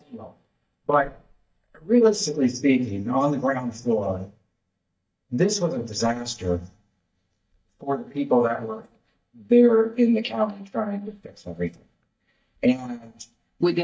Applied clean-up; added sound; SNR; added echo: neural mask model DeepFilterNet 3.